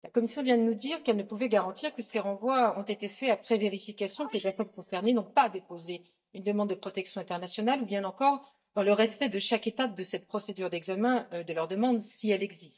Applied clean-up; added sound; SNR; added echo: neural mask model DeepFilterNet 3.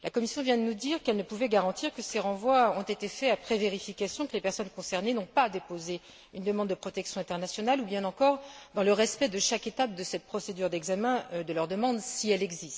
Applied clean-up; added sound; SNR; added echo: none; none; none; none.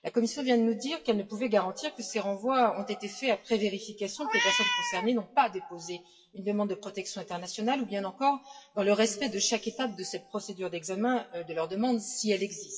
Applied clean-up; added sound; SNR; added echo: classical method WPE with log-MMSE.